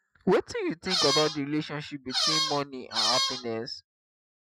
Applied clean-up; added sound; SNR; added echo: classical method Wiener filter.